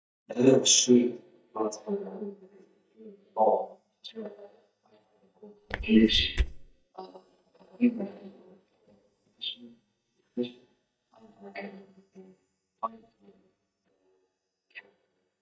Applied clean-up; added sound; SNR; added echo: neural mask model DeepFilterNet 3.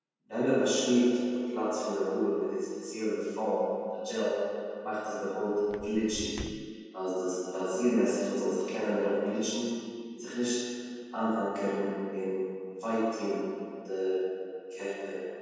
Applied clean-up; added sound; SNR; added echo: none; Walk, footsteps; 14 dB; reverberation time 2.1 s.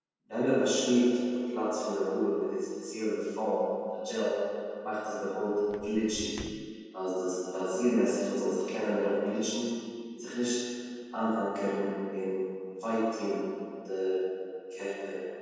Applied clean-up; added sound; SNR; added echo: neural separator model SepFormer DNS4.